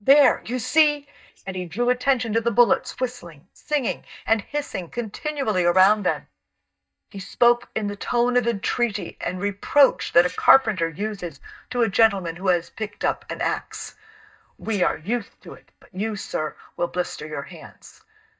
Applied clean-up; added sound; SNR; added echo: neural mask model DeepFilterNet 3.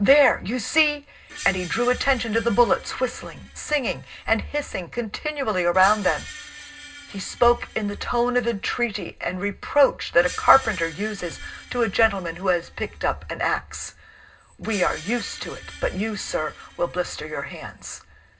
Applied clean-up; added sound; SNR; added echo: none; Screech; 19 dB; reverberation time 0.2 s.